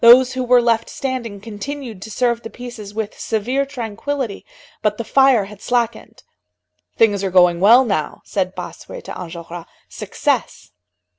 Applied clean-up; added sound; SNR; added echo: none; none; none; none.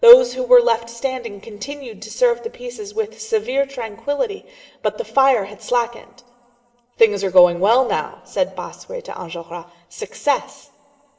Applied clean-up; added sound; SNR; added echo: none; none; none; reverberation time 1.7 s.